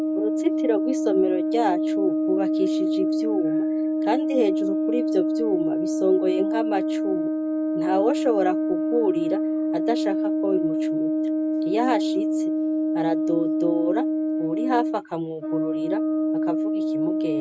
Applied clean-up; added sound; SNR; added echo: none; Brass instrument; -4 dB; none.